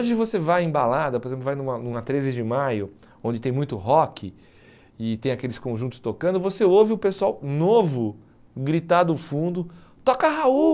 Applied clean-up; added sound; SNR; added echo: none; none; none; none.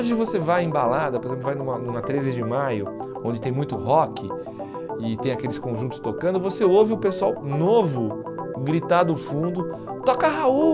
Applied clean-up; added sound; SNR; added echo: none; Organ; 8 dB; none.